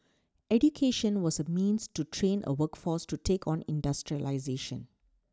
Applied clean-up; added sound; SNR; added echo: none; none; none; none.